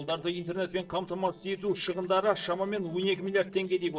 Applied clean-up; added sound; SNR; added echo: neural separator model SepFormer DNS4.